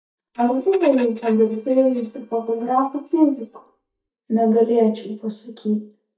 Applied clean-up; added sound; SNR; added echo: neural mask model DeepFilterNet 3.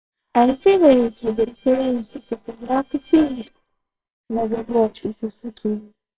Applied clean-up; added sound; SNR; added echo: neural separator model SepFormer WHAMR!.